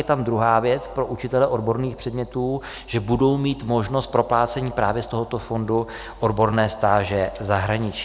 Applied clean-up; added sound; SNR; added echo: none; none; none; none.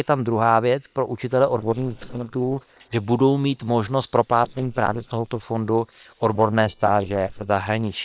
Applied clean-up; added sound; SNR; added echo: neural separator model SepFormer WHAM!.